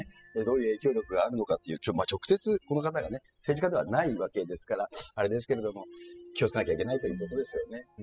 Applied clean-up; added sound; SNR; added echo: classical method spectral subtraction.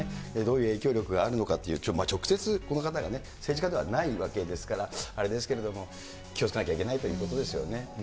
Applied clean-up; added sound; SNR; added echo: none; none; none; none.